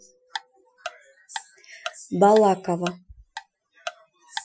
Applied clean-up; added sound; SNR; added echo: classical method Wiener filter.